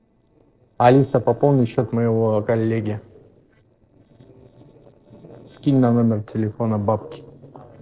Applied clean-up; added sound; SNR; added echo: neural separator model SepFormer DNS4.